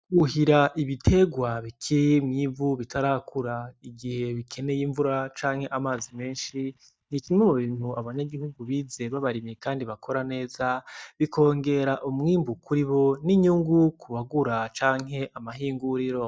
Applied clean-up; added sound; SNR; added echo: neural mask model DeepFilterNet 3.